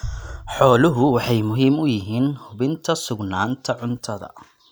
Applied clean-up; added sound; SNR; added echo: none; Boom; 17 dB; none.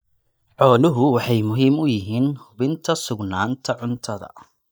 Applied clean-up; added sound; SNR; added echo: neural mask model DeepFilterNet 3.